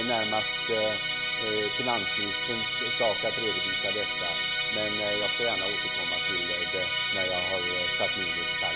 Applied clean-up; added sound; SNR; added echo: none; Musical instrument; -4 dB; none.